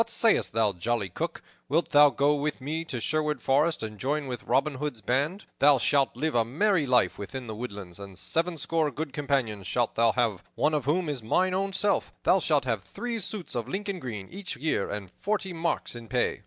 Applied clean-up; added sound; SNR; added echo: none; none; none; none.